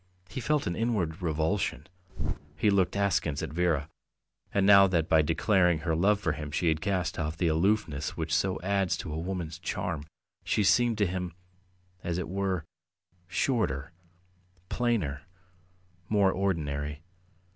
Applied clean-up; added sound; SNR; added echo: none; Bird; 6 dB; none.